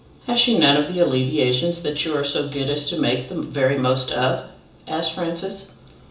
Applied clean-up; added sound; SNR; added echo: none; none; none; reverberation time 0.7 s.